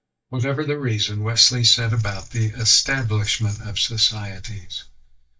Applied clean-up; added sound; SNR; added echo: neural mask model DeepFilterNet 3.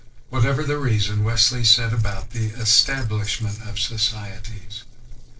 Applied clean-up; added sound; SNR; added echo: neural separator model SepFormer DNS4.